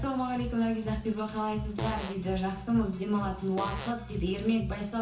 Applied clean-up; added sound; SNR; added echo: none; Fart; 13 dB; reverberation time 0.7 s.